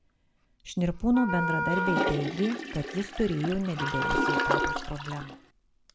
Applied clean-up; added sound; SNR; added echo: none; Wind instrument, woodwind instrument + Toilet flush; 1 dB; none.